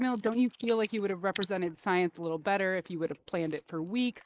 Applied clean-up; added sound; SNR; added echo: neural mask model Resemble Enhance denoiser.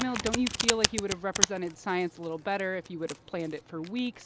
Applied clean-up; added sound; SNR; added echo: none; Domestic sounds, home sounds; 1 dB; none.